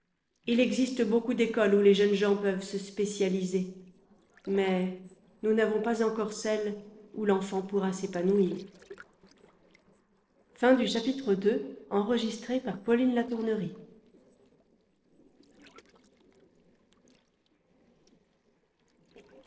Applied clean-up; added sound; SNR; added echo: neural separator model SepFormer DNS4.